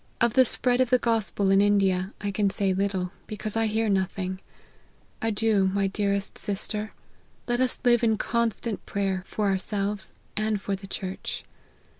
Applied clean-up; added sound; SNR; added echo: none; none; none; none.